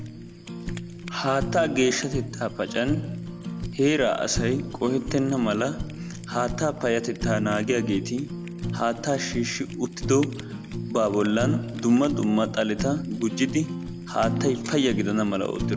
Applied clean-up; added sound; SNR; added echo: none; Fire; 6 dB; none.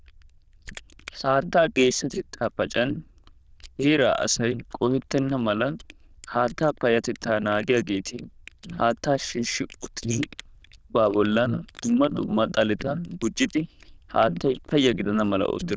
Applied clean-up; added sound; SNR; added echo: neural diffusion model UNIVERSE++.